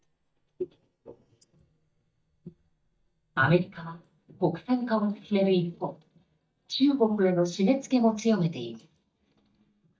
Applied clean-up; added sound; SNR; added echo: neural mask model DeepFilterNet 3.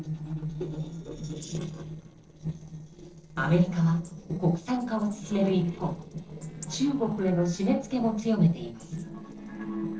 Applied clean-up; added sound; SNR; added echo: neural separator model SepFormer DNS4.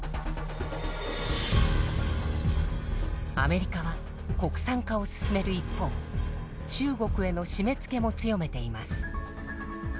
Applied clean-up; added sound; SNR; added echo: none; none; none; none.